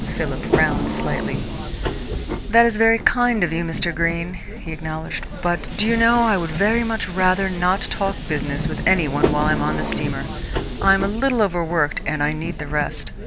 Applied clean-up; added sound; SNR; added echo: none; Subway, metro, underground; 4 dB; none.